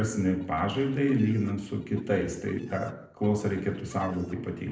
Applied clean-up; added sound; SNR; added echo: neural separator model SepFormer DNS4.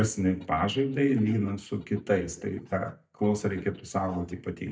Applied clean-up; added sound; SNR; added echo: neural mask model DeepFilterNet 3.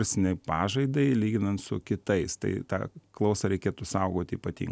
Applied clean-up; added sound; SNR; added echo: none; none; none; none.